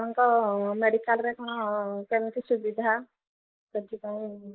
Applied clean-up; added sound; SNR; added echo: neural mask model Resemble Enhance denoiser.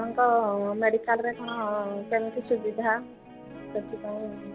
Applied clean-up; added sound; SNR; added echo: none; Guitar; 15 dB; none.